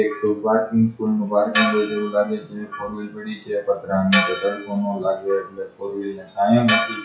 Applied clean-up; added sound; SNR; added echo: classical method WPE with log-MMSE.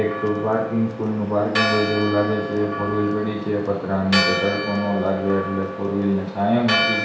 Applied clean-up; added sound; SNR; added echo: none; Church bell; 5 dB; reverberation time 0.6 s.